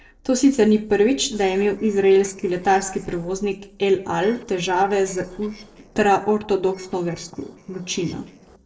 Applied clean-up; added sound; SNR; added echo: neural separator model SepFormer DNS4.